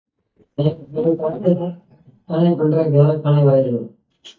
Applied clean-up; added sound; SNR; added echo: neural mask model DeepFilterNet 3.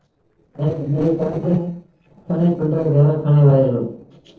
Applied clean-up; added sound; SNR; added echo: neural separator model SepFormer DNS4.